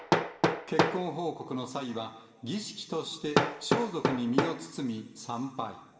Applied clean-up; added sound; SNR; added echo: none; Hammer; -3 dB; reverberation time 1.7 s.